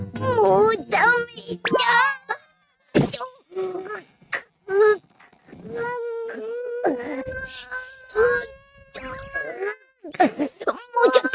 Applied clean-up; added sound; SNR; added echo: neural mask model RNNoise.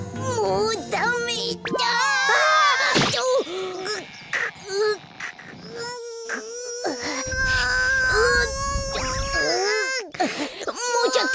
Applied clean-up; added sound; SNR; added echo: none; Wind; 8 dB; none.